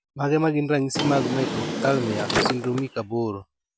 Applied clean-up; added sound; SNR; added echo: none; Drawer open or close; 3 dB; none.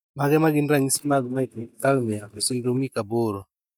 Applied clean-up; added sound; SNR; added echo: neural mask model DeepFilterNet 3.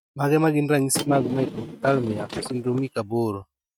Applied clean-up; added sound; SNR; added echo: neural mask model RNNoise.